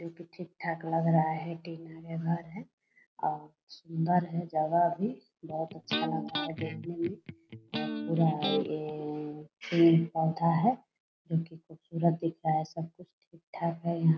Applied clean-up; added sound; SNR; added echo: none; Electric guitar; 6 dB; none.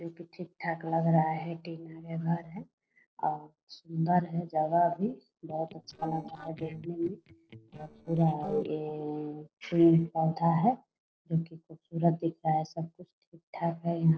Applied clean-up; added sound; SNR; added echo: neural separator model SepFormer DNS4.